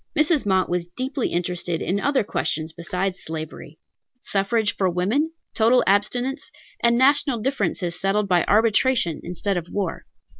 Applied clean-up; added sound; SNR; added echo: none; none; none; none.